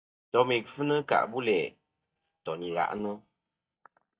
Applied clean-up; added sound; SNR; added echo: neural mask model DeepFilterNet 3.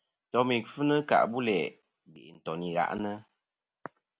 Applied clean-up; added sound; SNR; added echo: none; none; none; none.